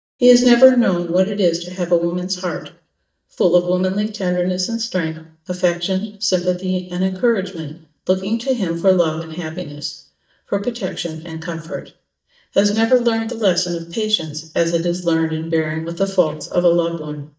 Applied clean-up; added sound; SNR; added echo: neural mask model DeepFilterNet 3.